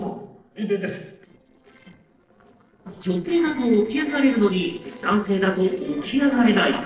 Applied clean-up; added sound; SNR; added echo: neural separator model SepFormer DNS4.